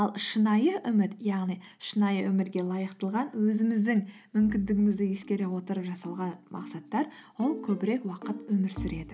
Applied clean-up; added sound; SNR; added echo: none; none; none; none.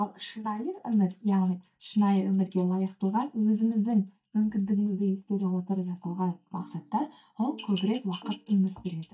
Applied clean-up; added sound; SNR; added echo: neural mask model DeepFilterNet 3.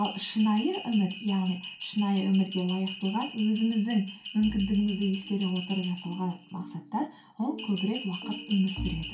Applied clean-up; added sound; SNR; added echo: none; Bell; 10 dB; reverberation time 0.2 s.